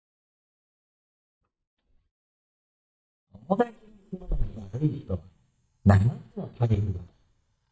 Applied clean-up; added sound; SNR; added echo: neural mask model DeepFilterNet 3.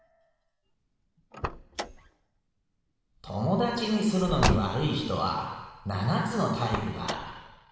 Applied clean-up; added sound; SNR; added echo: none; Car; 6 dB; reverberation time 1.3 s.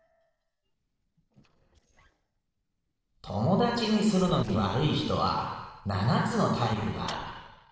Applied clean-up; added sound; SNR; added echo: neural separator model SepFormer DNS4.